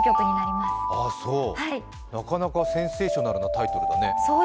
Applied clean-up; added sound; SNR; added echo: none; Alarm; -3 dB; none.